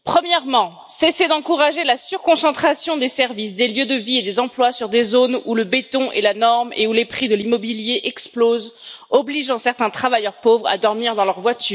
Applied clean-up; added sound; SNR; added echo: none; none; none; none.